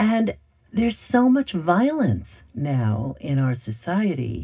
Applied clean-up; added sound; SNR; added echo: none; none; none; reverberation time 0.4 s.